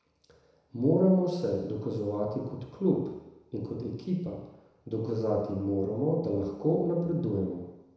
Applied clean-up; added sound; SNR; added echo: none; none; none; reverberation time 1.0 s.